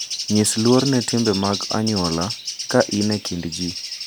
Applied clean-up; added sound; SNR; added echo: none; Bird; 8 dB; none.